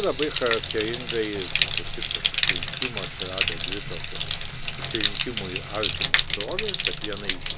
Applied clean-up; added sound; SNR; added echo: none; Bathtub (filling or washing); -5 dB; none.